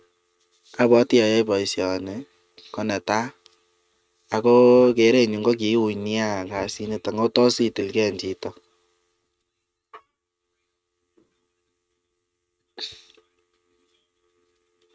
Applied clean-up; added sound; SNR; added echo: neural mask model RNNoise.